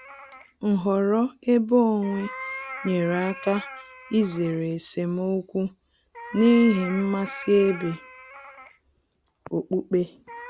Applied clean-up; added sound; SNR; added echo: none; Meow; 16 dB; none.